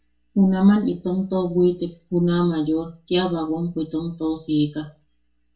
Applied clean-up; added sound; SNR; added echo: none; none; none; reverberation time 0.2 s.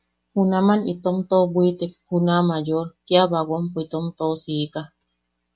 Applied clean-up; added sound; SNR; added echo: none; none; none; none.